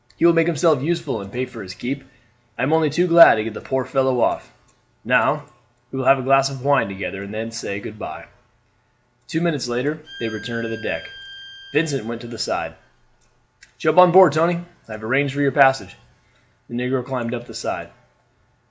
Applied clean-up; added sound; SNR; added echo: none; Bowed string instrument; 19 dB; none.